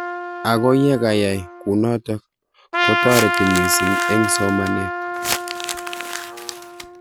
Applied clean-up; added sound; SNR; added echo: none; Trumpet + Crumpling, crinkling; 3 dB; none.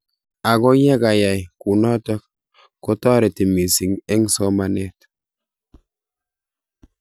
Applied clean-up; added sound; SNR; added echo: none; none; none; none.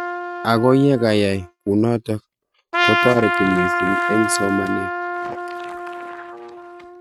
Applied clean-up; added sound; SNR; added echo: neural mask model RNNoise.